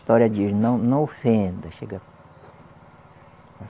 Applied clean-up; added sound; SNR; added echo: none; none; none; none.